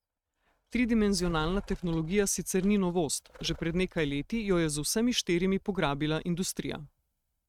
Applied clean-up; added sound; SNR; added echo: neural mask model RNNoise.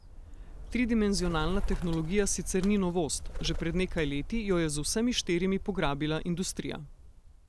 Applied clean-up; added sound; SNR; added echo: none; Bird; 6 dB; none.